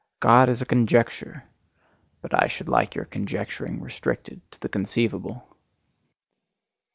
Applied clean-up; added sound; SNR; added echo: none; none; none; none.